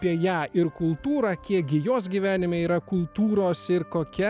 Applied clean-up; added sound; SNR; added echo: none; none; none; none.